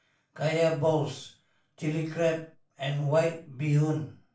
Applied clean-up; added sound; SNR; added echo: none; none; none; reverberation time 0.3 s.